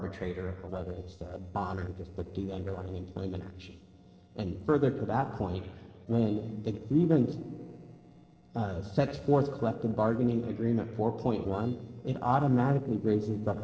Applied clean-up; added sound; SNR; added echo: neural separator model SepFormer DNS4.